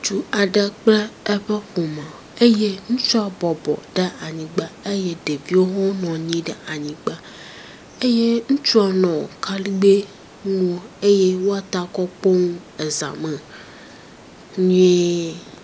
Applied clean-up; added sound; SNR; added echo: none; none; none; none.